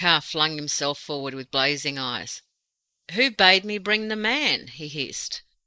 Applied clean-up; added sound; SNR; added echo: neural mask model Resemble Enhance denoiser.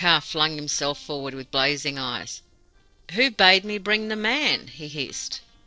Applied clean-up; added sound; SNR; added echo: neural separator model SepFormer DNS4.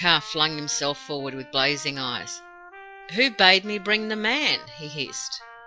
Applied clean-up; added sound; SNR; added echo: classical method log-MMSE.